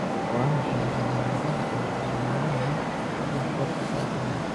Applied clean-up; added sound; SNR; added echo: none; Traffic noise, roadway noise; -3 dB; none.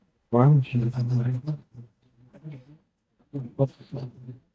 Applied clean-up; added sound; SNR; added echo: neural mask model DeepFilterNet 3.